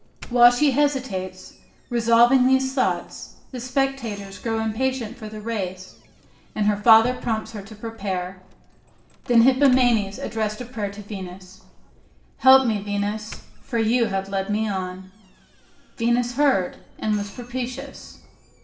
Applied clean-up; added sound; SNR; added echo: none; Doorbell; 19 dB; reverberation time 0.7 s.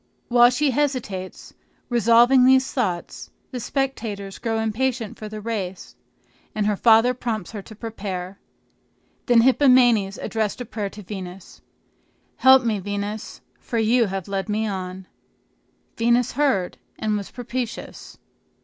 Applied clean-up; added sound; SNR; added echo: none; none; none; none.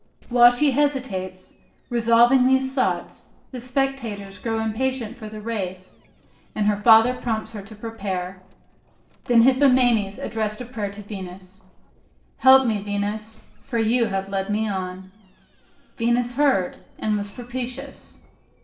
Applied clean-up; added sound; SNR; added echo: neural separator model SepFormer DNS4.